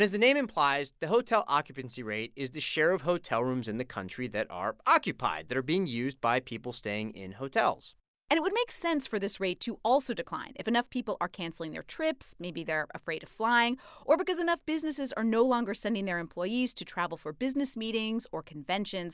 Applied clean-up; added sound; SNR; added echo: none; none; none; none.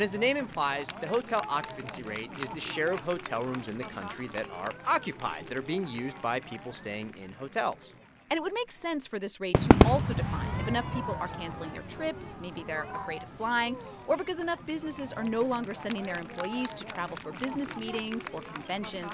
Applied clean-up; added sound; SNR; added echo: none; Crowd / Fireworks; 1 dB; none.